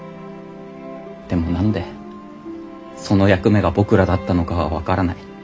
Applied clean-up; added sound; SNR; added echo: none; none; none; none.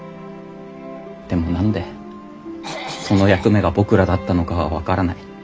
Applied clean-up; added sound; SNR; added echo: none; Cough; 11 dB; none.